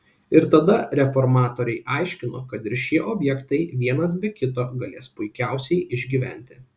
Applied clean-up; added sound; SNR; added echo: none; none; none; none.